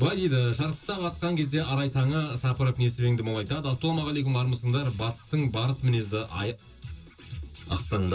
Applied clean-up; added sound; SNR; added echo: none; none; none; reverberation time 0.2 s.